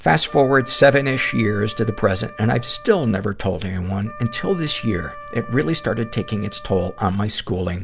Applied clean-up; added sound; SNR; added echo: none; Wind instrument, woodwind instrument; 18 dB; none.